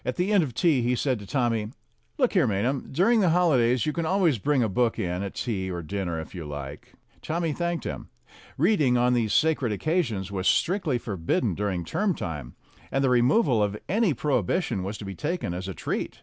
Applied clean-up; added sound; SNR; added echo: none; none; none; none.